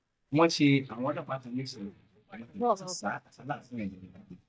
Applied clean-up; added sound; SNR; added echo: neural mask model DeepFilterNet 3.